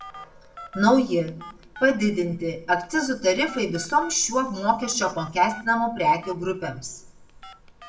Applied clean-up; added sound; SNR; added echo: none; Telephone; 19 dB; reverberation time 0.5 s.